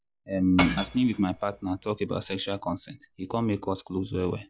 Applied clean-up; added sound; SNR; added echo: none; Shatter / Crushing; 9 dB; none.